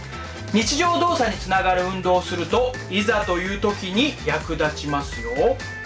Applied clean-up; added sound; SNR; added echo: none; none; none; none.